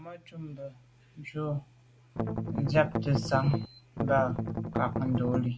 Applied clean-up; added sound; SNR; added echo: none; Strum; 1 dB; none.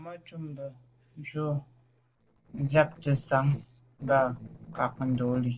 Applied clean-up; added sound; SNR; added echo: neural separator model SepFormer DNS4.